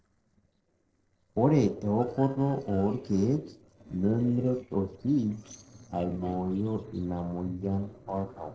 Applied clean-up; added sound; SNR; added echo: neural separator model SepFormer DNS4.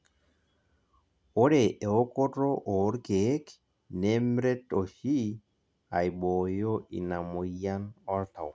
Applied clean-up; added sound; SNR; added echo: none; none; none; none.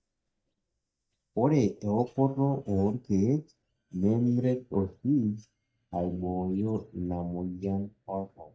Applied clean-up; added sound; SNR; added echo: neural mask model DeepFilterNet 3.